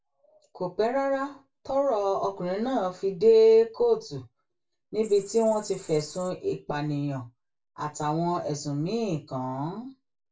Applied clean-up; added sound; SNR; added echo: none; Cricket; 20 dB; reverberation time 0.2 s.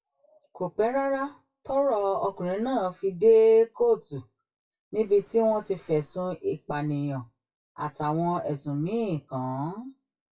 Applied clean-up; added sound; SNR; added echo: classical method WPE with log-MMSE.